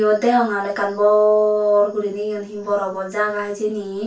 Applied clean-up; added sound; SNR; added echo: none; none; none; reverberation time 0.2 s.